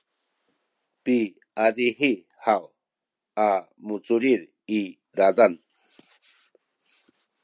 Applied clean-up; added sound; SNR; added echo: none; none; none; none.